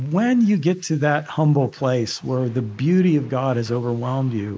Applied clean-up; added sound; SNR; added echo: neural mask model Resemble Enhance denoiser.